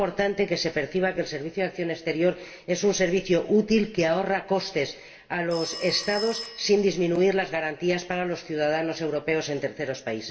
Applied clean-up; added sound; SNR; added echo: none; Telephone; 16 dB; reverberation time 0.6 s.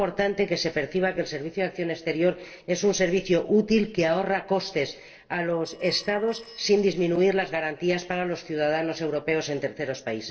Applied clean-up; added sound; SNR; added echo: neural separator model SepFormer DNS4.